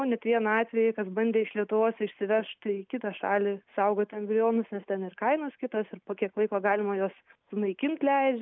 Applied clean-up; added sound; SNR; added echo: none; none; none; none.